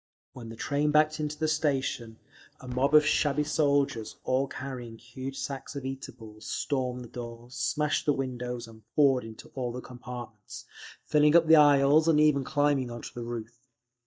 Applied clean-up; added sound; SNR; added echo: neural mask model DeepFilterNet 3.